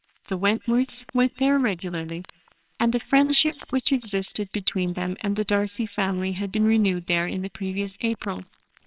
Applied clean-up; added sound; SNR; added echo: neural separator model SepFormer WHAMR!.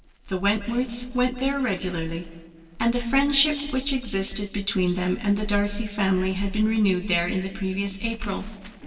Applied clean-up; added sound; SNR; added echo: neural separator model SepFormer DNS4.